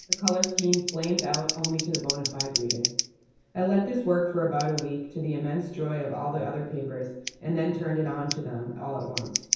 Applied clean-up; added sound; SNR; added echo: none; Scissors; 5 dB; reverberation time 0.9 s.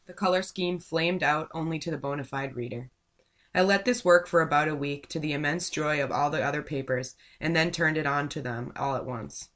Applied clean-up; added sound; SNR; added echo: none; none; none; none.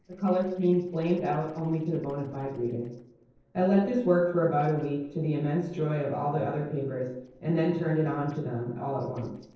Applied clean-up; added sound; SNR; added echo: neural separator model SepFormer DNS4.